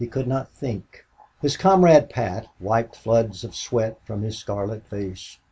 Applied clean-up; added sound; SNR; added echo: none; none; none; none.